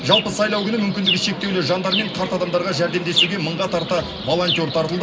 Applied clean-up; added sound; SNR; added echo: none; Chirp, tweet; 4 dB; reverberation time 0.4 s.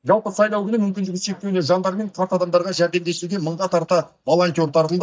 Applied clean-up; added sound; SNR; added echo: neural mask model DeepFilterNet 3.